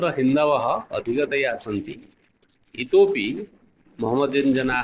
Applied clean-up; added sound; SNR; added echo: neural separator model SepFormer DNS4.